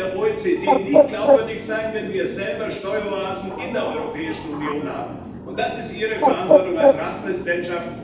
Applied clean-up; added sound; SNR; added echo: none; Bird; -3 dB; reverberation time 0.9 s.